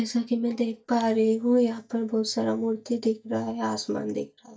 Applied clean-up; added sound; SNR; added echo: neural mask model DeepFilterNet 3.